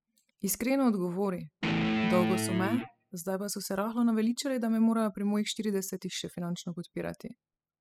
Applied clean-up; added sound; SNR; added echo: classical method spectral subtraction.